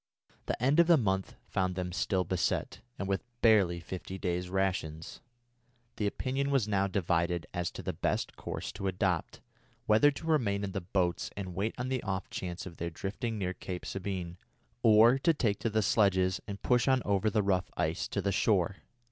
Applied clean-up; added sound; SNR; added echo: none; none; none; none.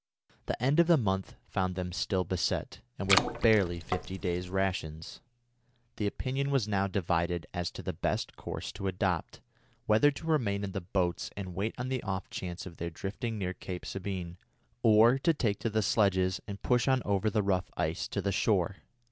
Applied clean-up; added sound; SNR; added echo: none; Water / Splash, splatter; 3 dB; none.